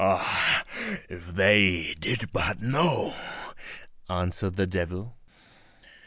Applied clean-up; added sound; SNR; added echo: none; none; none; none.